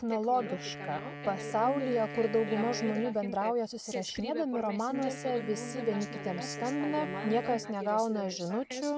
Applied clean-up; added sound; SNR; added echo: none; Wind instrument, woodwind instrument; 12 dB; none.